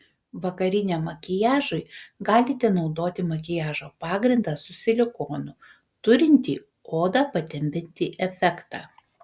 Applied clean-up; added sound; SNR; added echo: none; none; none; none.